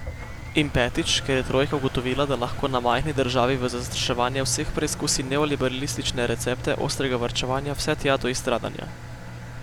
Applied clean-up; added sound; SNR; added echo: none; Engine; 9 dB; none.